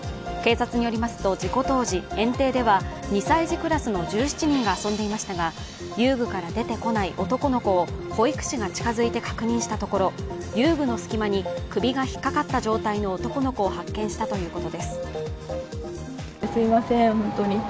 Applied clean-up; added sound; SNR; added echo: none; none; none; none.